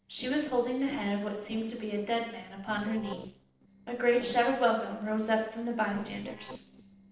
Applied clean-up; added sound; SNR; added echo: neural separator model SepFormer DNS4.